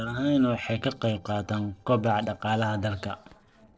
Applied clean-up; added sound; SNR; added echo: neural separator model SepFormer DNS4.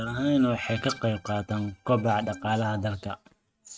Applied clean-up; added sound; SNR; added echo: neural mask model RNNoise.